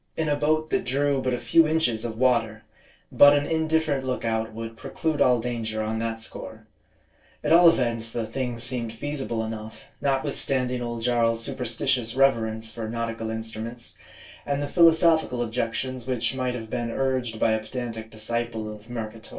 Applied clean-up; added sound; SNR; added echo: neural separator model SepFormer DNS4.